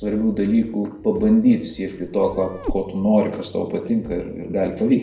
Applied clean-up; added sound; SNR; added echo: none; Meow; 10 dB; reverberation time 0.6 s.